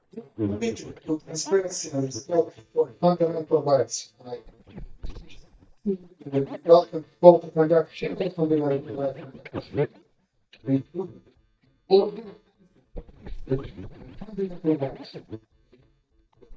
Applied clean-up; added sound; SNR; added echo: neural mask model DeepFilterNet 3.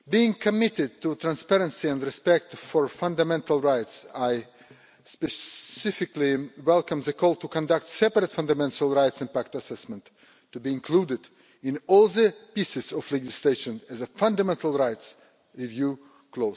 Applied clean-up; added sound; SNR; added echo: none; none; none; none.